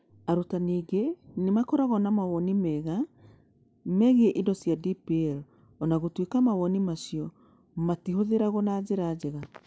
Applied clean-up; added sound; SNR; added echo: none; none; none; none.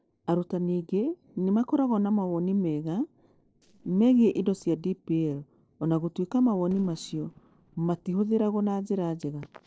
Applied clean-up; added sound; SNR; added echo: neural separator model SepFormer DNS4.